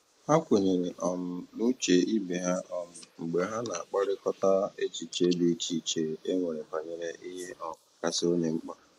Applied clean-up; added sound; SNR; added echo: neural mask model Resemble Enhance denoiser.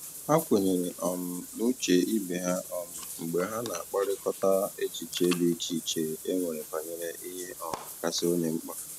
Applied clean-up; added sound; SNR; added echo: none; Bathtub (filling or washing) / Water; 12 dB; none.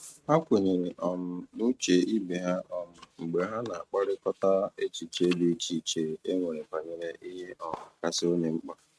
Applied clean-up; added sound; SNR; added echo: neural mask model RNNoise.